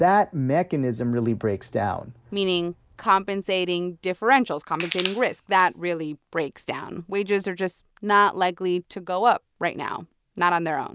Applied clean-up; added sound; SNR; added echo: none; Crushing; 9 dB; none.